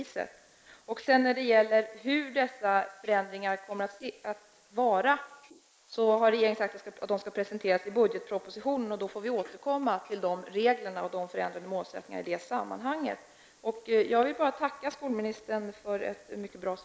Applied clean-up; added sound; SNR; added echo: neural mask model Resemble Enhance denoiser.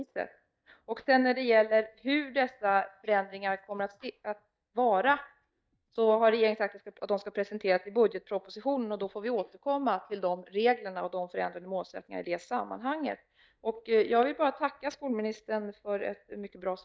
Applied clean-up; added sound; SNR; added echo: neural mask model DeepFilterNet 3.